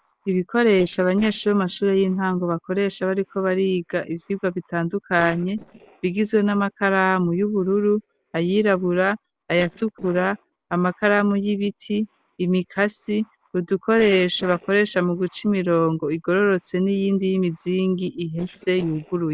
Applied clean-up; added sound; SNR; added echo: neural separator model SepFormer DNS4.